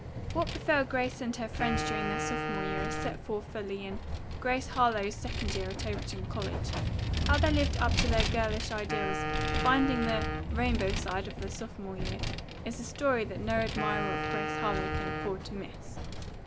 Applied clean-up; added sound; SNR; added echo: none; Wind instrument, woodwind instrument + Vehicle; 0 dB; none.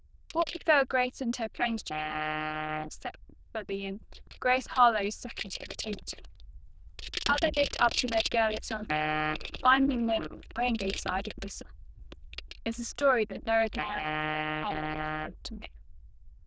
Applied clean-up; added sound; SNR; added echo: neural diffusion model UNIVERSE++.